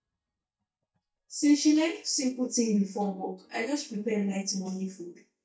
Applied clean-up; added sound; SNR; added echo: neural mask model DeepFilterNet 3.